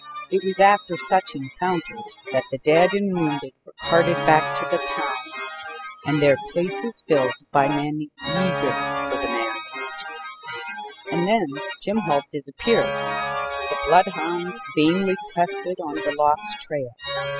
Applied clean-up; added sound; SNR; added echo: classical method spectral subtraction.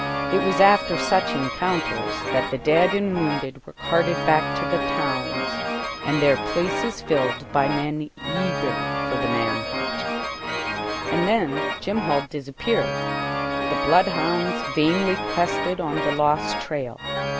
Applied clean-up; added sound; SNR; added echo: none; Organ; 2 dB; none.